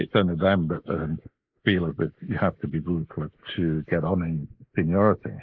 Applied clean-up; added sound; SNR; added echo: neural mask model Resemble Enhance denoiser.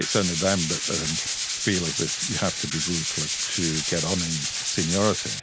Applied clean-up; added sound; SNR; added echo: none; Tools; 0 dB; none.